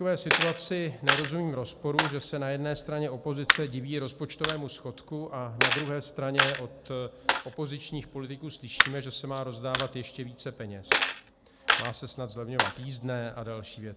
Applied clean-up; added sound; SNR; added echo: none; Coin (dropping); -1 dB; none.